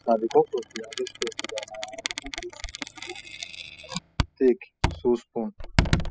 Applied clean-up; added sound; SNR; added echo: classical method spectral subtraction.